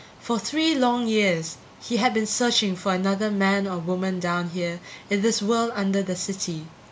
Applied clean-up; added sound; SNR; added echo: none; none; none; none.